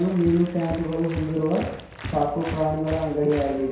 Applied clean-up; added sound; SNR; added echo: none; Applause; 11 dB; reverberation time 0.7 s.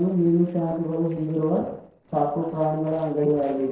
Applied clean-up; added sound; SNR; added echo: neural separator model SepFormer DNS4.